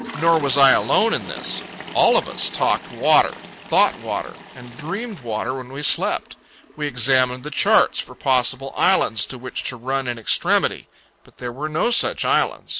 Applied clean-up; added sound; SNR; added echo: none; Toilet flush; 18 dB; none.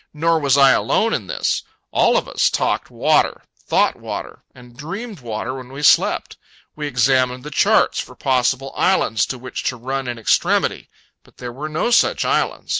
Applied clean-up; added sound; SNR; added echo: none; none; none; none.